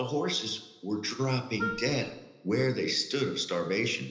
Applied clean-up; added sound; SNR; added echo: none; Wind instrument, woodwind instrument; 7 dB; reverberation time 0.8 s.